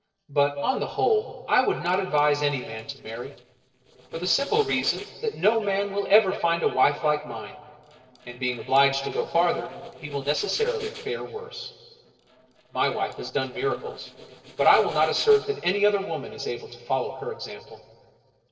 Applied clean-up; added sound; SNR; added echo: neural separator model SepFormer DNS4.